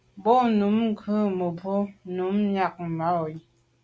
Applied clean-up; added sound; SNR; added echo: none; none; none; none.